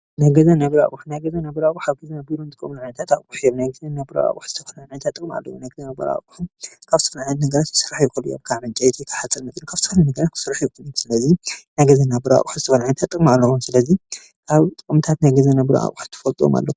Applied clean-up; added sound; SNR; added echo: none; none; none; none.